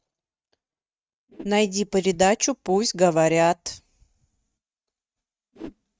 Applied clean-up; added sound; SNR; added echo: neural mask model RNNoise.